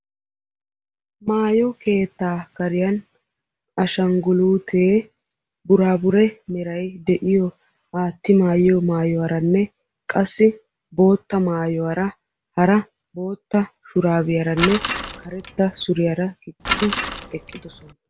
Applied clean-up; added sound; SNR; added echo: none; Bicycle; 6 dB; none.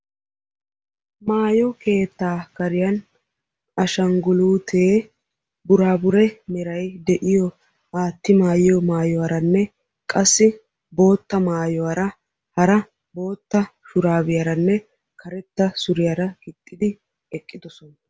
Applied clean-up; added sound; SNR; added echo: none; none; none; none.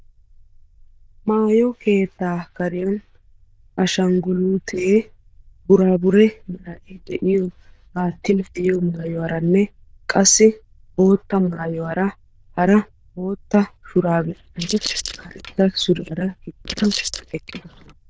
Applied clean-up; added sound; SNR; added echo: neural diffusion model UNIVERSE++.